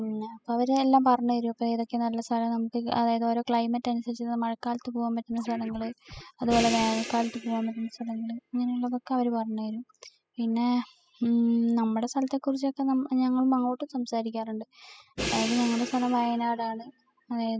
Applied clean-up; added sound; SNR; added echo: classical method spectral subtraction.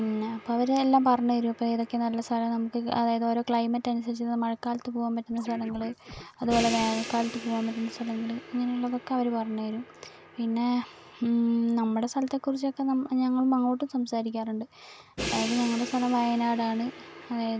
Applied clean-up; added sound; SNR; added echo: none; Crash cymbal + Scratching (performance technique); 15 dB; none.